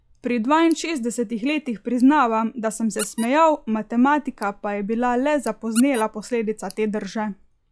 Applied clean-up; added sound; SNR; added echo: classical method log-MMSE.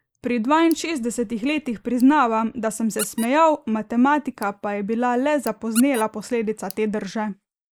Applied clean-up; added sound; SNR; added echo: neural mask model Resemble Enhance denoiser.